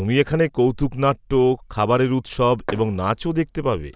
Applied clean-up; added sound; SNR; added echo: none; Fireworks; 19 dB; none.